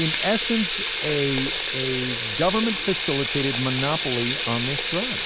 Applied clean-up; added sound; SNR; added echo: none; Sink (filling or washing) / Water tap, faucet; 1 dB; none.